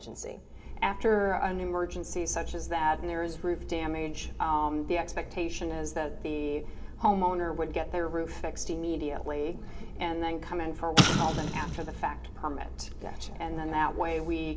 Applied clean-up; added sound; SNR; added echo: none; Explosion; -2 dB; reverberation time 0.5 s.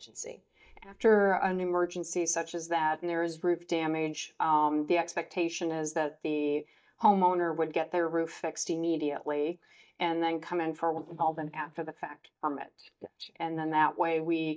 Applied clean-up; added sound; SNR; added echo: neural mask model DeepFilterNet 3.